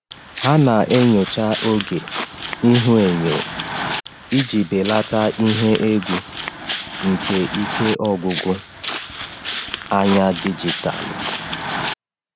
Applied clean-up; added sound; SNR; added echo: none; Walk, footsteps; 6 dB; none.